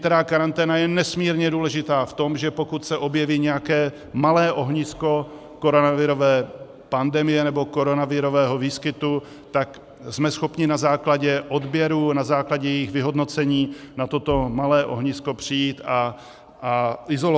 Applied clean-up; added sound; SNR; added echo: none; none; none; none.